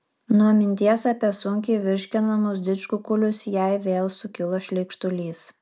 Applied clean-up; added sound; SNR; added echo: none; none; none; none.